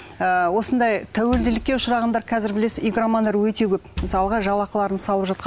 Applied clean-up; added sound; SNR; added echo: none; Wood; 12 dB; none.